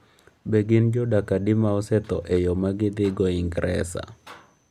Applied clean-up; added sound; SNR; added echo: none; none; none; none.